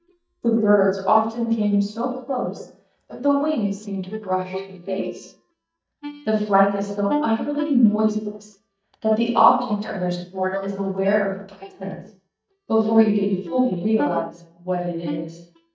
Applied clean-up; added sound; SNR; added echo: neural mask model DeepFilterNet 3.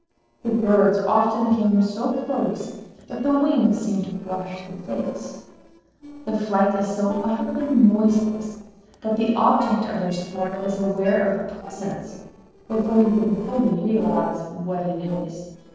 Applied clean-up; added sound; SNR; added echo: neural separator model SepFormer DNS4.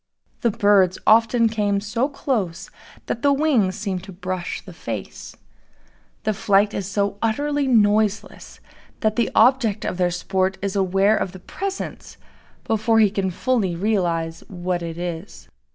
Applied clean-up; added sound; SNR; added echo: none; none; none; none.